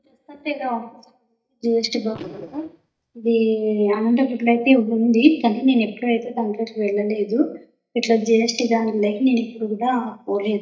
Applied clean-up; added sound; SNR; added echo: neural mask model DeepFilterNet 3.